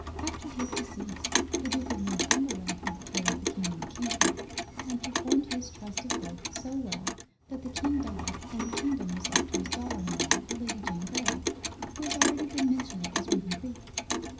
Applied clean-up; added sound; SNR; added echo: none; Clock; -2 dB; reverberation time 0.5 s.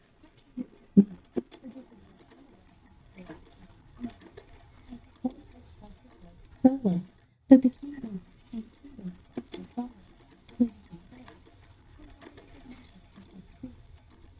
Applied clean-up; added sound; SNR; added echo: neural mask model DeepFilterNet 3.